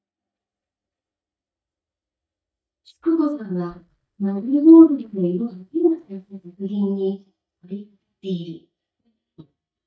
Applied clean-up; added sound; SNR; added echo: neural mask model DeepFilterNet 3.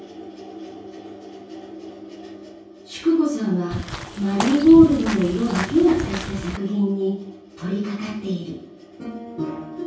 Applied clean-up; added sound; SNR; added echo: none; Walk, footsteps / Bird vocalization, bird call, bird song; 7 dB; reverberation time 0.6 s.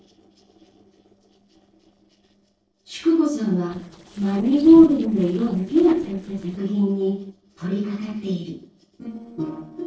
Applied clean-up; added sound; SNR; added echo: neural separator model SepFormer DNS4.